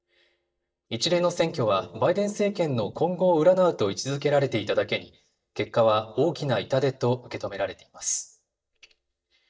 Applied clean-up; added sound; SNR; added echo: neural mask model DeepFilterNet 3.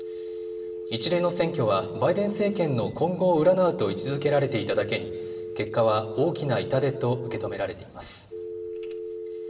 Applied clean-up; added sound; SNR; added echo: none; Telephone; 9 dB; reverberation time 2.9 s.